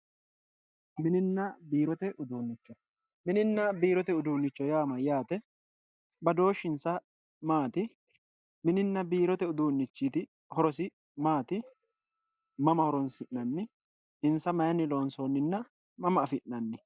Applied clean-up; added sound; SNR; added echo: neural mask model DeepFilterNet 3.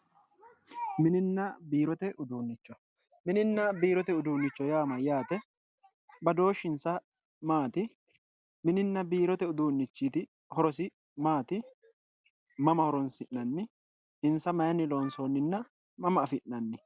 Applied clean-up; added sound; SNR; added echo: none; none; none; none.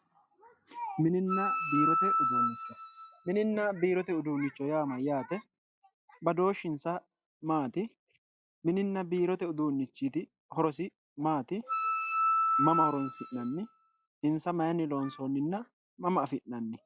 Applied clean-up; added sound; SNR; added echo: classical method log-MMSE.